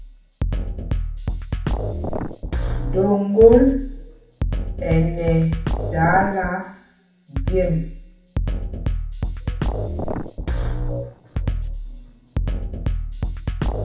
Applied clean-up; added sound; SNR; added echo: none; Drum kit; 1 dB; reverberation time 0.7 s.